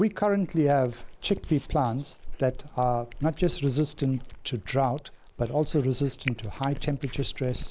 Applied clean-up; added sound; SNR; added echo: neural mask model Resemble Enhance denoiser.